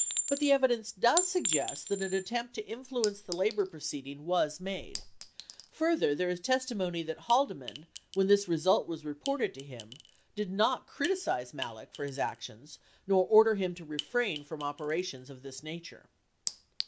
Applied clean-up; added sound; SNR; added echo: none; Chink, clink; 10 dB; none.